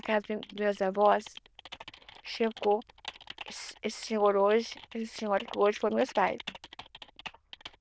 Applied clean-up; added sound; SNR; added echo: neural diffusion model UNIVERSE++.